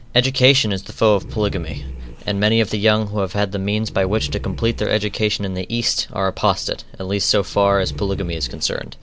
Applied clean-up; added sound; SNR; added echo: none; Growling; 10 dB; none.